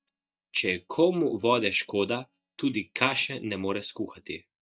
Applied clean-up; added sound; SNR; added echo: neural mask model DeepFilterNet 3.